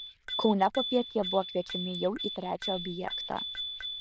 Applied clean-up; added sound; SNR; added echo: neural diffusion model UNIVERSE++.